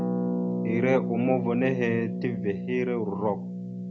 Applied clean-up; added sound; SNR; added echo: none; Harp; 2 dB; none.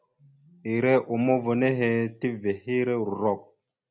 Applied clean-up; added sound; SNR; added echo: none; none; none; none.